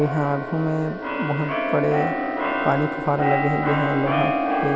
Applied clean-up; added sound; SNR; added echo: none; Keyboard (musical); 0 dB; none.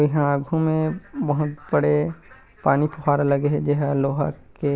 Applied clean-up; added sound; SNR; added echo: none; none; none; none.